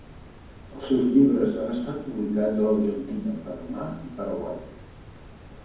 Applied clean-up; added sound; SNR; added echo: none; Water; 19 dB; reverberation time 1.2 s.